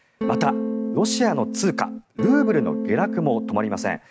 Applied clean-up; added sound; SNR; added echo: none; Electric guitar / Strum; 3 dB; none.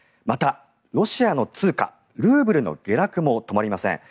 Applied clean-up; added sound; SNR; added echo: none; none; none; none.